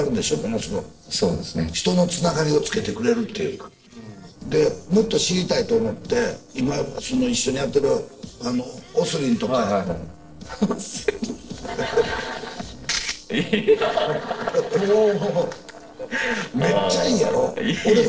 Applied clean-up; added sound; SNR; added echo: neural separator model SepFormer DNS4.